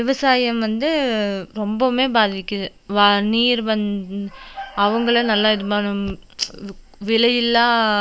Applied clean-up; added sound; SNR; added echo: none; none; none; none.